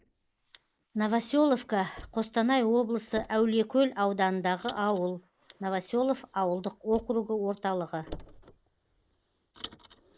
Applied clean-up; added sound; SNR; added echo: neural mask model Resemble Enhance denoiser.